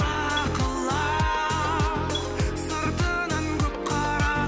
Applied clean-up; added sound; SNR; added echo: none; Marimba, xylophone; 18 dB; none.